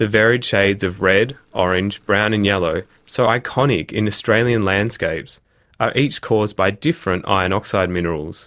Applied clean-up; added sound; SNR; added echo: neural separator model SepFormer DNS4.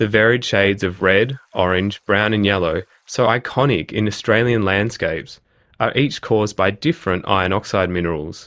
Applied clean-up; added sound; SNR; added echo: neural mask model Resemble Enhance denoiser.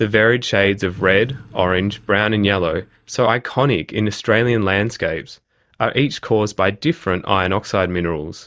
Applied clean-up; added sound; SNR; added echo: neural mask model DeepFilterNet 3.